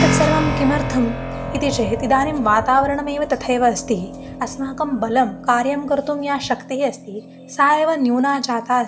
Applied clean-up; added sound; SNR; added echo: none; Keyboard (musical); 7 dB; reverberation time 0.4 s.